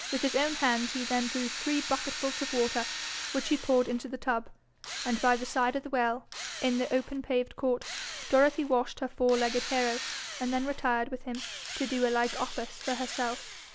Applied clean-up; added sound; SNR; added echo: none; Drill; 9 dB; none.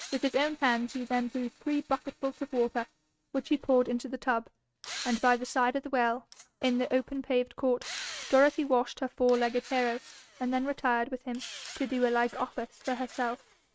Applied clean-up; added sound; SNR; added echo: neural mask model RNNoise.